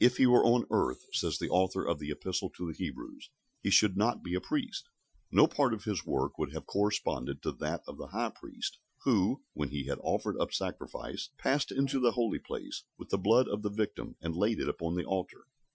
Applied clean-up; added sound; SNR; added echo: classical method Wiener filter.